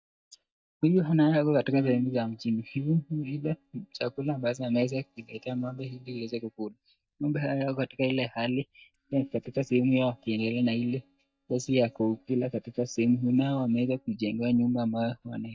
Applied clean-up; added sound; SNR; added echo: neural mask model DeepFilterNet 3.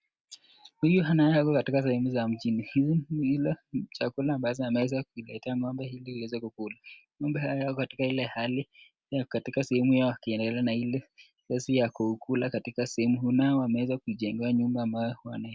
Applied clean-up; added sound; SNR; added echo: none; none; none; none.